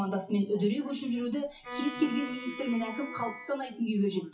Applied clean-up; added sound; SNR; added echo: classical method WPE with log-MMSE.